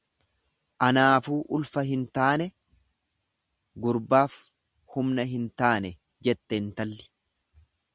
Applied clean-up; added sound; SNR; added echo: none; none; none; none.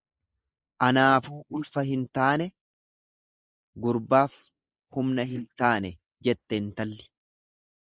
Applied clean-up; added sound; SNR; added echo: neural mask model Resemble Enhance denoiser.